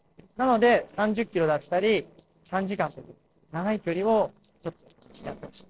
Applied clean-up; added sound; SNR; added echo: neural separator model SepFormer DNS4.